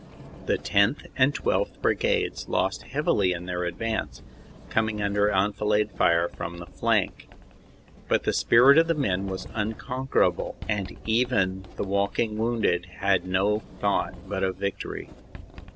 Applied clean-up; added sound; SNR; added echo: none; Sliding door; 18 dB; none.